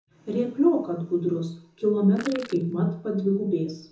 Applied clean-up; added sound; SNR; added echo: none; Crushing; 17 dB; reverberation time 0.6 s.